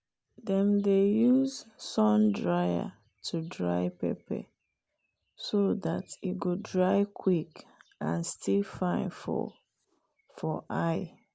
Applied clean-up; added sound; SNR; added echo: none; none; none; none.